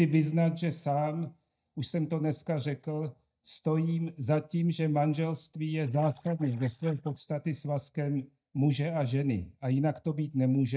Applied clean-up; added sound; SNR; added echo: neural mask model DeepFilterNet 3.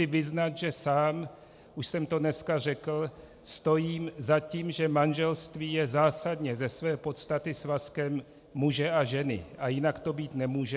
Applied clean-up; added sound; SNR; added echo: none; none; none; none.